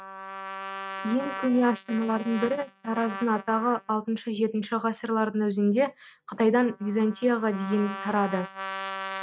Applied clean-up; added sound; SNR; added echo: neural mask model RNNoise.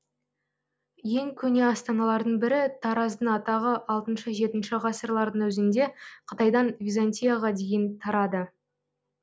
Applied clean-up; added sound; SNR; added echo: none; none; none; none.